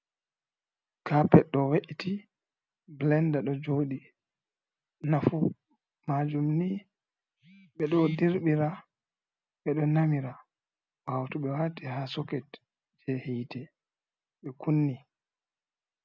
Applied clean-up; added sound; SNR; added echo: none; none; none; none.